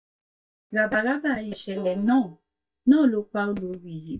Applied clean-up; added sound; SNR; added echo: neural mask model DeepFilterNet 3.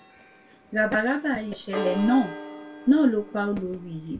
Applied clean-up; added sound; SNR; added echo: none; Church bell; 13 dB; reverberation time 0.2 s.